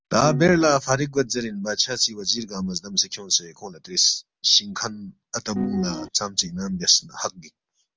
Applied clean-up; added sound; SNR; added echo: none; Piano; 7 dB; none.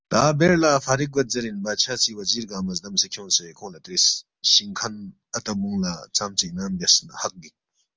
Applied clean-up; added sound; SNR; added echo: none; none; none; none.